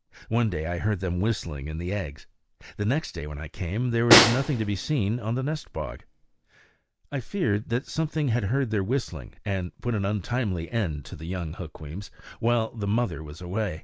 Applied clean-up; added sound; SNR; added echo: none; Snare drum; -1 dB; none.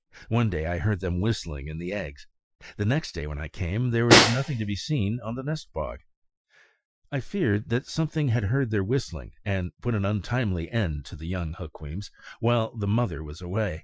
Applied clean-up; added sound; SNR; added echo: classical method Wiener filter.